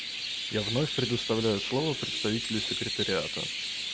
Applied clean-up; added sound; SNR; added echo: none; Chirp, tweet; 2 dB; none.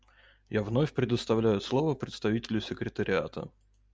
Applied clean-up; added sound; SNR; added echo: none; none; none; none.